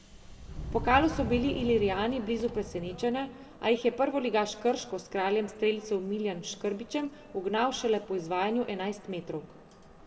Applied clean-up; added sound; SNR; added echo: none; Subway, metro, underground; 13 dB; reverberation time 1.2 s.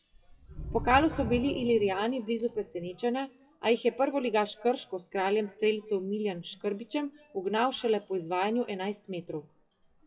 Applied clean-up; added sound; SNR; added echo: classical method WPE with log-MMSE.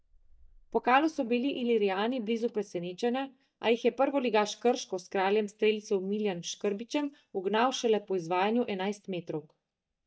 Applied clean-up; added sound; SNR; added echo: neural mask model DeepFilterNet 3.